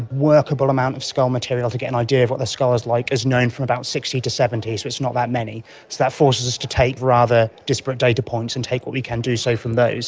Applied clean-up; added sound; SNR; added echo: none; none; none; none.